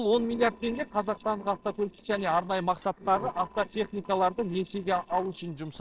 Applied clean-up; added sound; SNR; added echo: neural separator model SepFormer DNS4.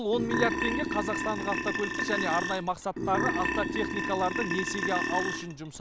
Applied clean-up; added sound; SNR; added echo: none; Burping, eructation; 0 dB; none.